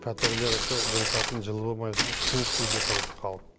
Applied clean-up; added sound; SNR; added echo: none; Tearing; -3 dB; none.